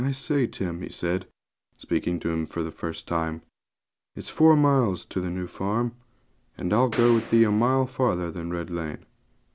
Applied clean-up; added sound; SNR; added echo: none; Boom; 12 dB; none.